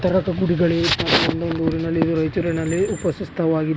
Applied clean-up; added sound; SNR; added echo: none; none; none; none.